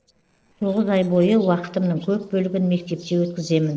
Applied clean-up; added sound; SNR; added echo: neural separator model SepFormer DNS4.